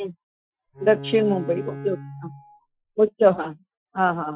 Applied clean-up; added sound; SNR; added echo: classical method Wiener filter.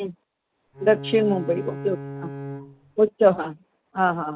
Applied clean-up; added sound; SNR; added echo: none; Bowed string instrument; 11 dB; none.